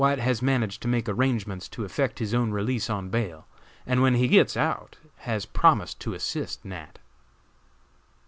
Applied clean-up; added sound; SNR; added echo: none; none; none; none.